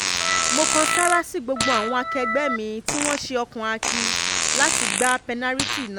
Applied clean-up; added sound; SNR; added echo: none; Fart + Organ; -1 dB; none.